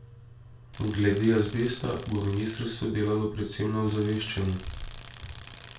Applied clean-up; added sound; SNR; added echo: none; Tools; 16 dB; reverberation time 0.4 s.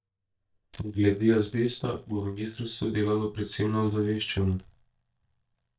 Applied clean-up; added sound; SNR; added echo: neural mask model DeepFilterNet 3.